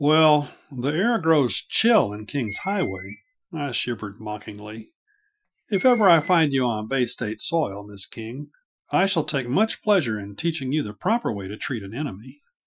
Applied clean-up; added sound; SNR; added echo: classical method Wiener filter.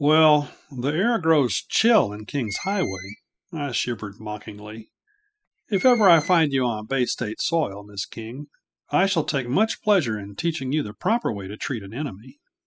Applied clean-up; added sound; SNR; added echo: classical method spectral subtraction.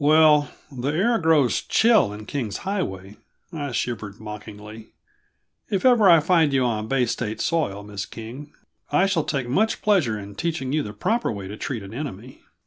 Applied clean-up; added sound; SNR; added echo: none; none; none; none.